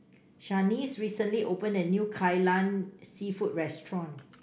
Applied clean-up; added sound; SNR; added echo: none; none; none; none.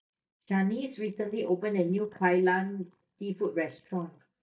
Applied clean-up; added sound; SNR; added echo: neural mask model DeepFilterNet 3.